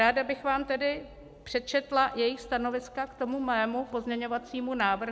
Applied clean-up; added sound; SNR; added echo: none; none; none; none.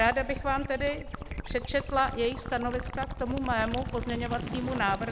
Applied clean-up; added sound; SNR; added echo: none; Gurgling / Liquid; 6 dB; none.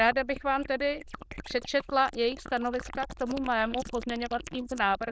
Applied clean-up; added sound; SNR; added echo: neural diffusion model UNIVERSE++.